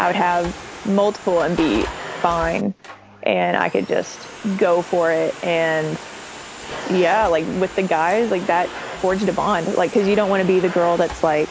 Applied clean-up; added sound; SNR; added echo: none; Domestic sounds, home sounds; 13 dB; none.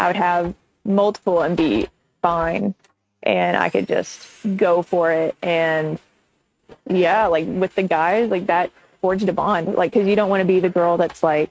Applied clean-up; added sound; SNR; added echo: neural mask model RNNoise.